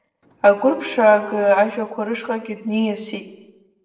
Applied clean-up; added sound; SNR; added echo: neural separator model SepFormer DNS4.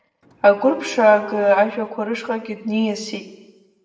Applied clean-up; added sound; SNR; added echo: none; Car; 17 dB; reverberation time 0.9 s.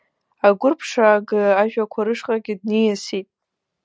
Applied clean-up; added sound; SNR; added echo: none; none; none; none.